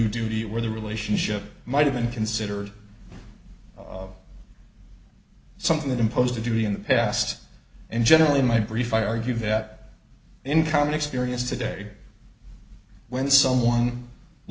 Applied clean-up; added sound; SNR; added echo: none; none; none; none.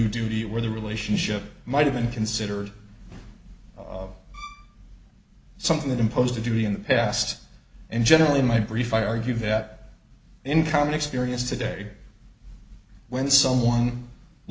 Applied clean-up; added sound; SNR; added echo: none; Bowed string instrument; 18 dB; none.